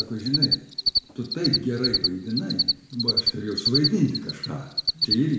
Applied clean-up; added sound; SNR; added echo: none; Cricket; -1 dB; reverberation time 0.6 s.